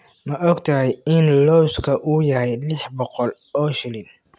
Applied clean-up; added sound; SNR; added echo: none; none; none; none.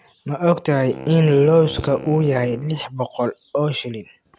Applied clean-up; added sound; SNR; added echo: none; Wind instrument, woodwind instrument; 17 dB; none.